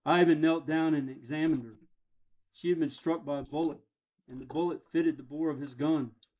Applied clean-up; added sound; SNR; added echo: neural mask model Resemble Enhance denoiser.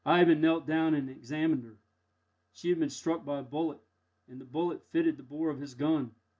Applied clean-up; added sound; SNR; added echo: none; none; none; none.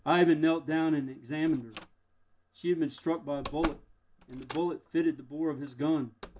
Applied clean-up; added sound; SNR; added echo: none; Slam; 16 dB; none.